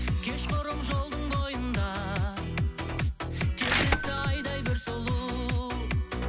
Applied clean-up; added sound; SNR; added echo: none; Bell / Mechanisms; 1 dB; none.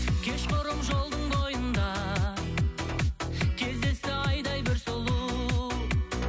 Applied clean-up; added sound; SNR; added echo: none; none; none; none.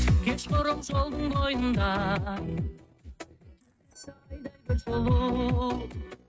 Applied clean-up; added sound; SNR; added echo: neural mask model RNNoise.